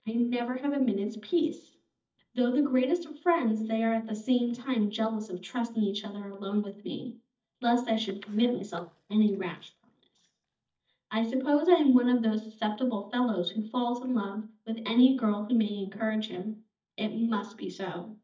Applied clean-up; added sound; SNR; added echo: neural mask model DeepFilterNet 3.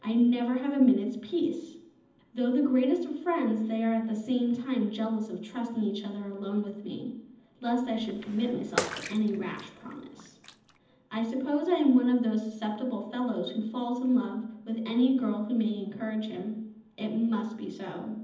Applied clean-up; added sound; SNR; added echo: none; Bathtub (filling or washing) / Water / Splash, splatter; 11 dB; reverberation time 0.8 s.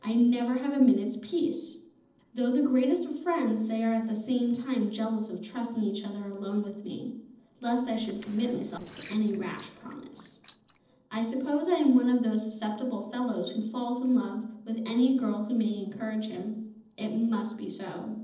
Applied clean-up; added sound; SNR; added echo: neural separator model SepFormer DNS4.